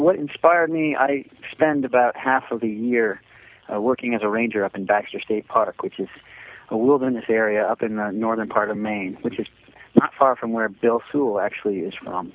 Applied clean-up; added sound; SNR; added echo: none; none; none; none.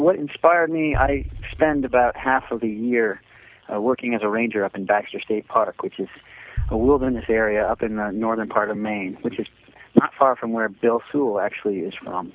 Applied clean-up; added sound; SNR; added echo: none; Boom; 12 dB; none.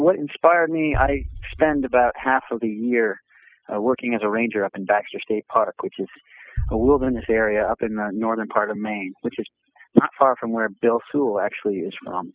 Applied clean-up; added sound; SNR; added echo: classical method spectral subtraction.